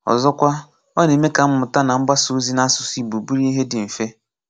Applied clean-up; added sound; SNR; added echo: none; none; none; none.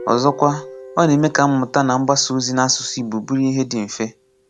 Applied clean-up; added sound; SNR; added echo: none; Guitar; 20 dB; none.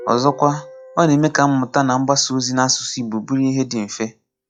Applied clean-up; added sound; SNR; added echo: classical method log-MMSE.